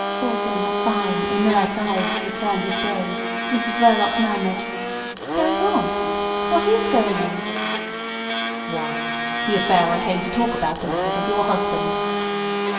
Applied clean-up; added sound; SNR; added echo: none; Domestic sounds, home sounds; 0 dB; reverberation time 2.7 s.